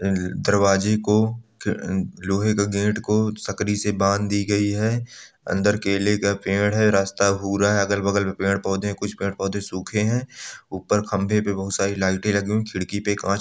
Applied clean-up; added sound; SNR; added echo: none; none; none; none.